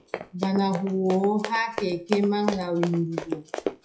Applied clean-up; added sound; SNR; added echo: classical method WPE with log-MMSE.